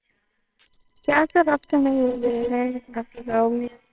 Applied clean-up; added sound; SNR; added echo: neural separator model SepFormer WHAMR!.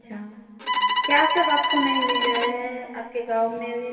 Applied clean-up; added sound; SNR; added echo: none; Bowed string instrument; -1 dB; reverberation time 2.5 s.